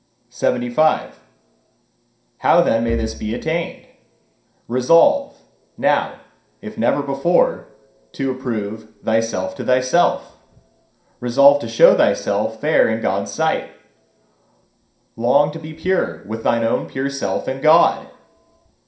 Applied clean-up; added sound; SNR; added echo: none; Bowed string instrument; 11 dB; reverberation time 0.5 s.